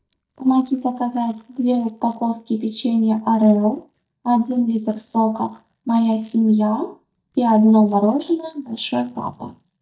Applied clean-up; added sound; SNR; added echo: neural mask model DeepFilterNet 3.